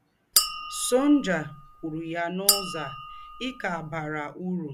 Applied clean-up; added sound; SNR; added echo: none; Chink, clink; 2 dB; none.